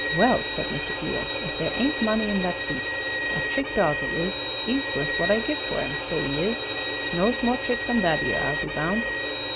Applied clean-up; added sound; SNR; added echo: none; Bowed string instrument; 1 dB; none.